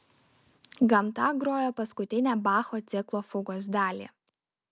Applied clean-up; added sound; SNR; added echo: none; none; none; none.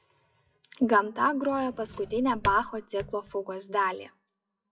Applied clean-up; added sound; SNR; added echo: classical method WPE with log-MMSE.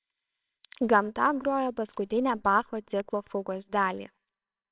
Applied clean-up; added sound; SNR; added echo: neural separator model SepFormer WHAMR!.